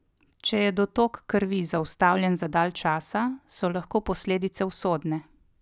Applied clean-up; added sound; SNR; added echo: none; none; none; none.